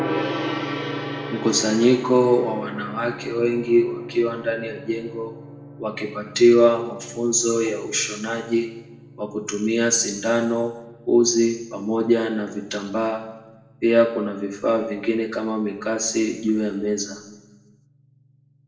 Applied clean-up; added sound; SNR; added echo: none; Gong; 13 dB; reverberation time 0.9 s.